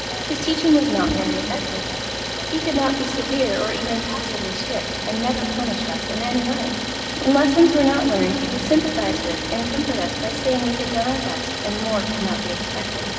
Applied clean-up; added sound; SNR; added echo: none; Idling; 5 dB; reverberation time 2.6 s.